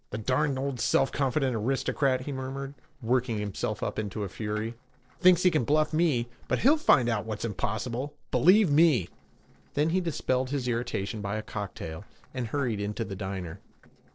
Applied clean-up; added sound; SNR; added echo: neural separator model SepFormer DNS4.